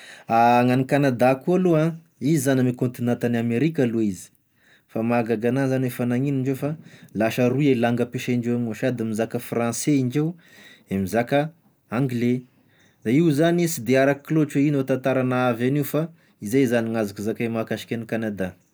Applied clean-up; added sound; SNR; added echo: none; none; none; none.